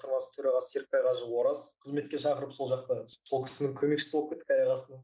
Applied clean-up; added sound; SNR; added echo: none; none; none; none.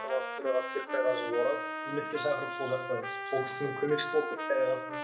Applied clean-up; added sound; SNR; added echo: none; Trumpet; 5 dB; reverberation time 0.7 s.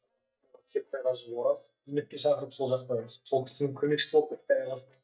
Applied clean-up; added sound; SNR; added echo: neural mask model DeepFilterNet 3.